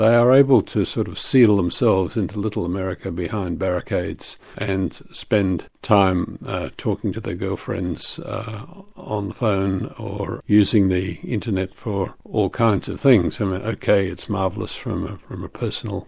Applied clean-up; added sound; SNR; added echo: none; none; none; none.